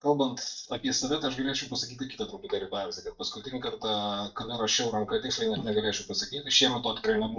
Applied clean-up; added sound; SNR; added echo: neural mask model DeepFilterNet 3.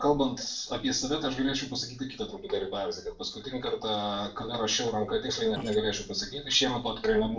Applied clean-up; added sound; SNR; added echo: neural separator model SepFormer DNS4.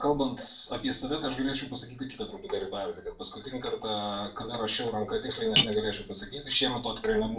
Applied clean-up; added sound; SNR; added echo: none; Cutlery, silverware; -3 dB; reverberation time 0.3 s.